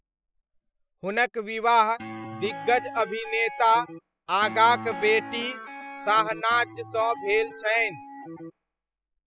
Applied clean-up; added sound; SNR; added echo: classical method spectral subtraction.